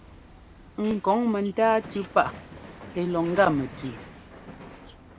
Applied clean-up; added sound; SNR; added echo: none; Hammer; 17 dB; none.